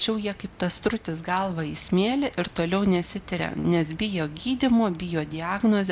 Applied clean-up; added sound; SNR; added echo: none; none; none; none.